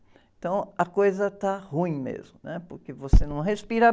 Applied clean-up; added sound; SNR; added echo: none; none; none; none.